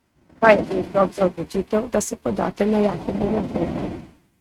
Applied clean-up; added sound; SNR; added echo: neural mask model RNNoise.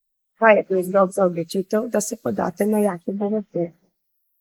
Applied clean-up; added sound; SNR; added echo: neural mask model Resemble Enhance denoiser.